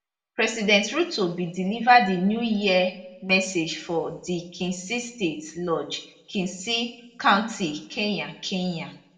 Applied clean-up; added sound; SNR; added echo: none; none; none; reverberation time 0.5 s.